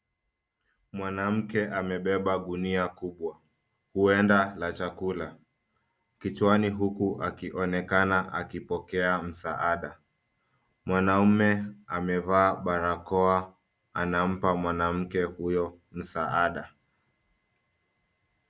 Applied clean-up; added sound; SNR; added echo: none; none; none; none.